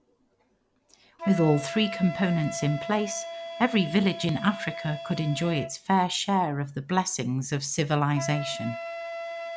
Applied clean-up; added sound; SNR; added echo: none; Wind instrument, woodwind instrument; 11 dB; none.